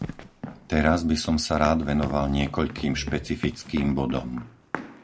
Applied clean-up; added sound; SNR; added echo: none; Growling + Run; 12 dB; none.